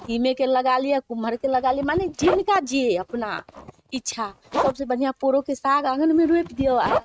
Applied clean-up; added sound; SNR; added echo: neural mask model RNNoise.